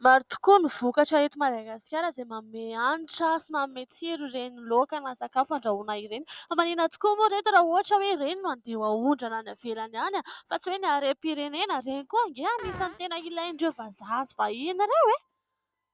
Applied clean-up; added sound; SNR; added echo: none; Fart; 20 dB; none.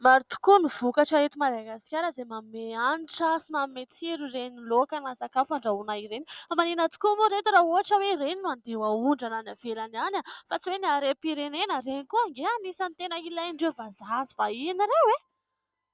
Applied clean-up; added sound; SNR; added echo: none; none; none; none.